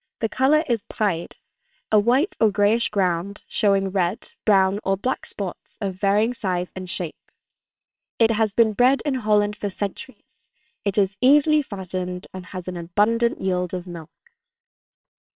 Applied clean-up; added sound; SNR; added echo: neural separator model SepFormer WHAMR!.